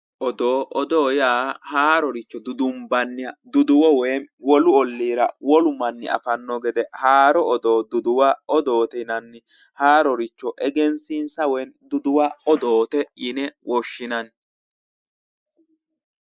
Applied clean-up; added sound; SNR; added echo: neural mask model Resemble Enhance denoiser.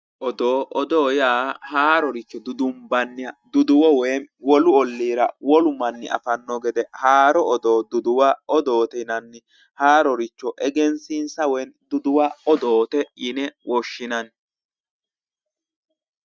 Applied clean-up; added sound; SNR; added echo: neural mask model DeepFilterNet 3.